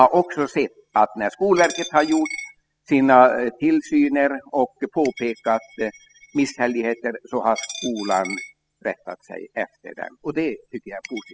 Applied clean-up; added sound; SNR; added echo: classical method spectral subtraction.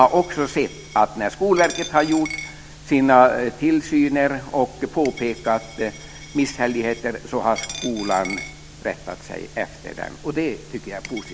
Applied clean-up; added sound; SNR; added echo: none; Coin (dropping); 17 dB; none.